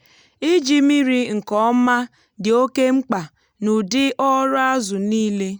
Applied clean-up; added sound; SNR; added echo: none; none; none; none.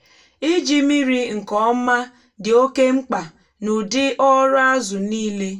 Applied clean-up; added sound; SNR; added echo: none; none; none; reverberation time 0.2 s.